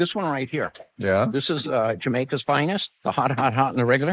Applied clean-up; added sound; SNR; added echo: neural mask model Resemble Enhance denoiser.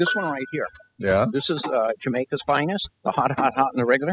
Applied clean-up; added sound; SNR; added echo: classical method spectral subtraction.